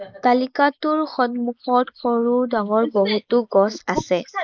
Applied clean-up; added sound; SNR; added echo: neural mask model Resemble Enhance denoiser.